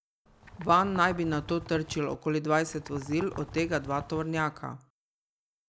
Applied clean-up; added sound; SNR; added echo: none; Bird; 15 dB; none.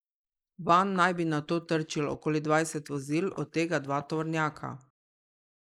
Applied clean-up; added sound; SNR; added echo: neural mask model Resemble Enhance denoiser.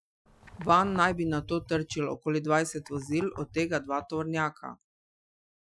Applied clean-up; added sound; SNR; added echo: classical method Wiener filter.